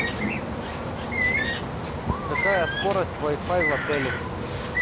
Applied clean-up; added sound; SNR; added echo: none; Bird; -2 dB; none.